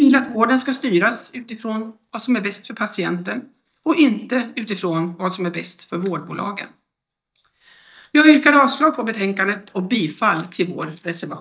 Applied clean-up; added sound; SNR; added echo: neural mask model DeepFilterNet 3.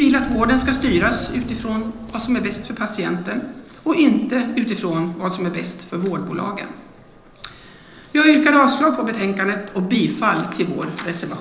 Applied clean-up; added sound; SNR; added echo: none; Subway, metro, underground; 18 dB; reverberation time 1.0 s.